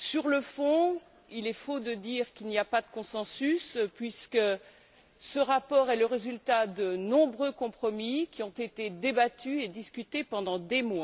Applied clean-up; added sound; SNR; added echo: none; none; none; none.